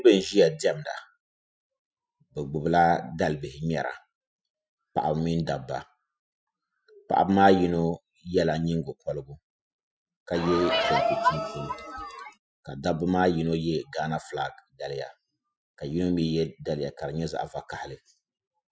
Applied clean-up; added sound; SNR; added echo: classical method Wiener filter.